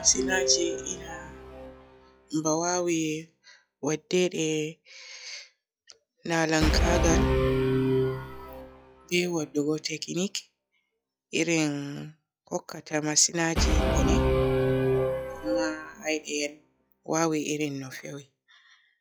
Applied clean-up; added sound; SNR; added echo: classical method log-MMSE.